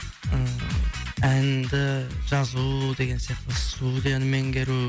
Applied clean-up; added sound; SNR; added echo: none; none; none; none.